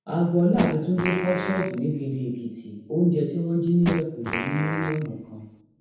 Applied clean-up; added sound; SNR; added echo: none; Fart; 8 dB; reverberation time 0.9 s.